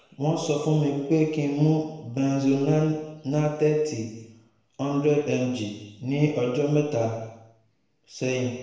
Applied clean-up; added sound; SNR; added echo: none; none; none; reverberation time 1.0 s.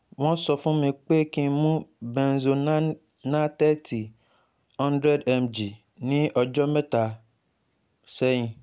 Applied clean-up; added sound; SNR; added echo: none; none; none; none.